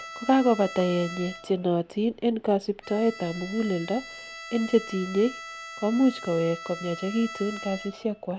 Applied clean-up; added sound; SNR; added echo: none; Bowed string instrument; 14 dB; none.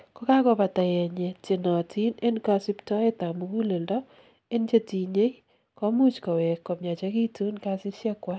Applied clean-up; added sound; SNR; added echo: none; none; none; none.